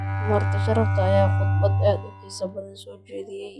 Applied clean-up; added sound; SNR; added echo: classical method log-MMSE.